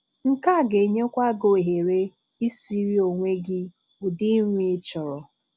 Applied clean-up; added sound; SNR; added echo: none; none; none; none.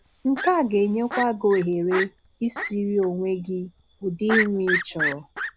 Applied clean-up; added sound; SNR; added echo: none; Fowl; 7 dB; none.